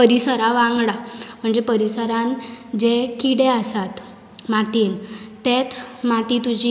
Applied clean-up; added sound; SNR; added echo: none; none; none; none.